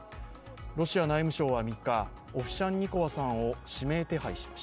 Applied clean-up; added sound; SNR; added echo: none; none; none; none.